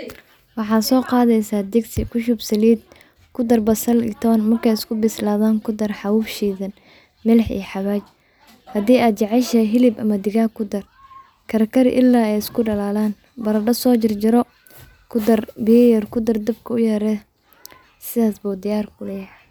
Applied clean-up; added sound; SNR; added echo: none; Bass drum; 10 dB; none.